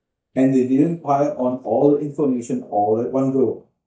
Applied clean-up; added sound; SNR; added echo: neural mask model DeepFilterNet 3.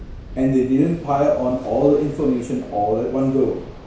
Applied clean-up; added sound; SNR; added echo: none; Waves, surf; 17 dB; reverberation time 0.6 s.